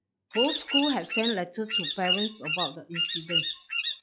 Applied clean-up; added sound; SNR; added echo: classical method log-MMSE.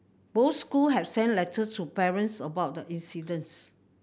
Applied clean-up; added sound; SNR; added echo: none; none; none; none.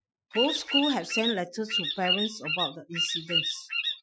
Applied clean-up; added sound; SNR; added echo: classical method Wiener filter.